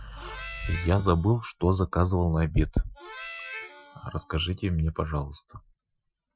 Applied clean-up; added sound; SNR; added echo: classical method Wiener filter.